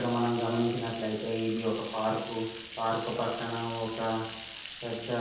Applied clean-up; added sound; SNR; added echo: none; Bathtub (filling or washing); 12 dB; reverberation time 0.9 s.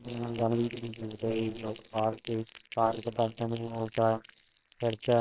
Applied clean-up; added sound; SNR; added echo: neural separator model SepFormer WHAMR!.